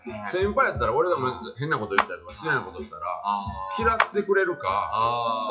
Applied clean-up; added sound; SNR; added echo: classical method WPE with log-MMSE.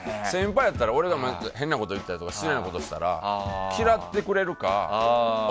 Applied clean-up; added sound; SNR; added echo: none; none; none; none.